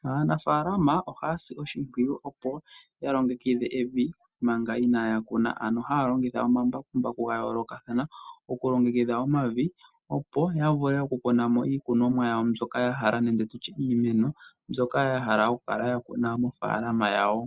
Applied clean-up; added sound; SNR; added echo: none; none; none; none.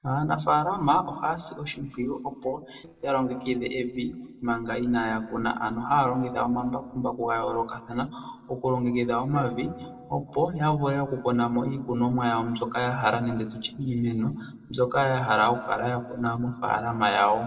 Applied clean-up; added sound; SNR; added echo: neural separator model SepFormer DNS4.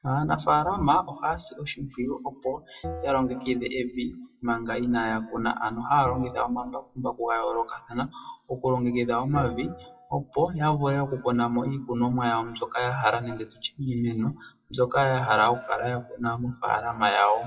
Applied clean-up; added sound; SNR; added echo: classical method WPE with log-MMSE.